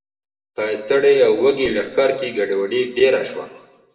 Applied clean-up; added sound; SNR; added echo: none; none; none; reverberation time 1.0 s.